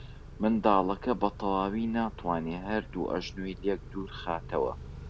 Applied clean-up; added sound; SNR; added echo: none; Idling / Accelerating, revving, vroom / Car; 13 dB; none.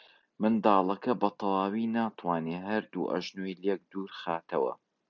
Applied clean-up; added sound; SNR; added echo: none; none; none; none.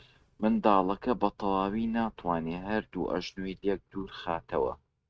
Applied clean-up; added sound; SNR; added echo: neural mask model RNNoise.